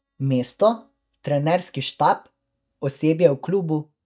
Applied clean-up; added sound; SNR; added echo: neural mask model DeepFilterNet 3.